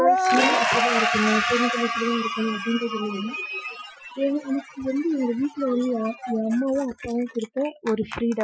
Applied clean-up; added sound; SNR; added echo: classical method Wiener filter.